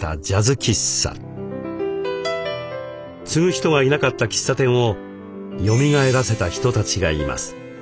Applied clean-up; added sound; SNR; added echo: none; none; none; none.